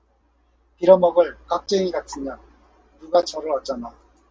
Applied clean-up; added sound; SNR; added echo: none; none; none; none.